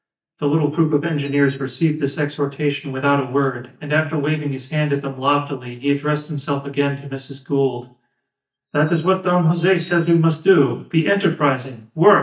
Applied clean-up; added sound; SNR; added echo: neural mask model DeepFilterNet 3.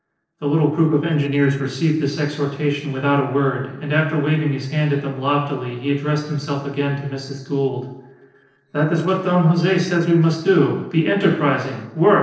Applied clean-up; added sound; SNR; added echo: neural separator model SepFormer DNS4.